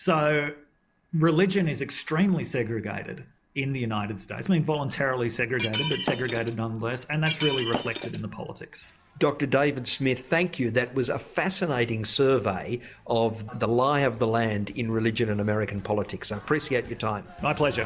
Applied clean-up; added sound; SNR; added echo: none; Shatter; 7 dB; none.